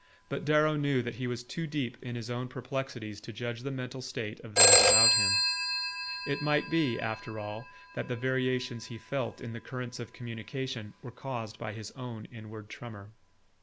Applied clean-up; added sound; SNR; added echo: none; Telephone; -2 dB; none.